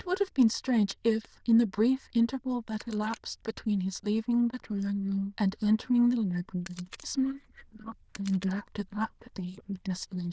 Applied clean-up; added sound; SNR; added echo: neural diffusion model UNIVERSE++.